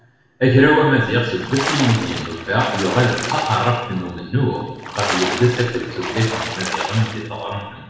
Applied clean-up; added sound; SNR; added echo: none; Splash, splatter; 8 dB; reverberation time 1.1 s.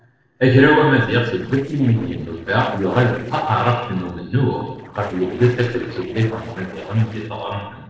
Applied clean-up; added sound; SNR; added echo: neural separator model SepFormer DNS4.